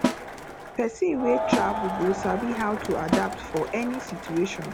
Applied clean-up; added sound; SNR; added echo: none; Crowd + Snare drum; 2 dB; none.